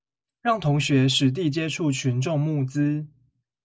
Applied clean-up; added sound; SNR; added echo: none; none; none; none.